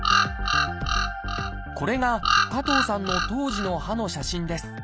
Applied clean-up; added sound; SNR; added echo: none; Bird vocalization, bird call, bird song; -2 dB; none.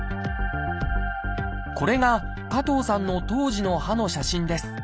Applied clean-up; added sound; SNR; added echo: none; none; none; none.